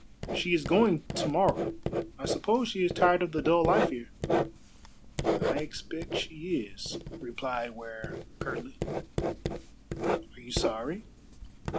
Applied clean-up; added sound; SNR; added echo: none; Writing; 2 dB; none.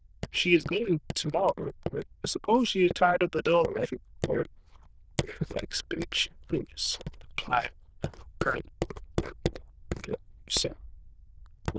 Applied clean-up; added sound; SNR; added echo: neural diffusion model UNIVERSE++.